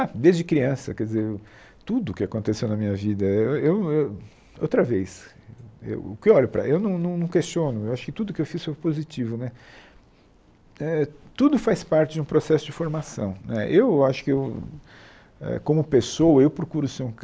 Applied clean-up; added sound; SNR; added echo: none; none; none; none.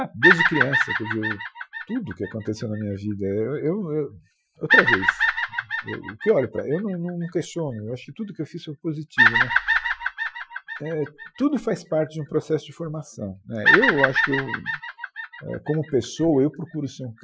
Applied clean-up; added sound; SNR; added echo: classical method Wiener filter.